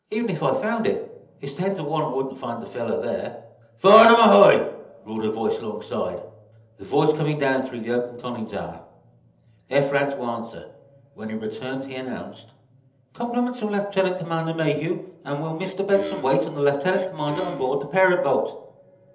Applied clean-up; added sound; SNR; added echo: none; Cough; 14 dB; reverberation time 1.2 s.